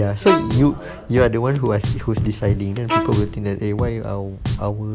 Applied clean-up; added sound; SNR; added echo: none; Bowed string instrument + Drum; 4 dB; none.